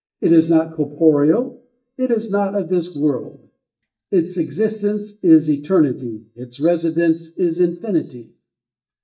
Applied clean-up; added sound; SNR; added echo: neural mask model DeepFilterNet 3.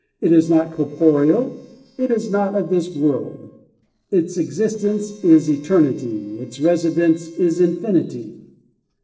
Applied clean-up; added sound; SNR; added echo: neural separator model SepFormer DNS4.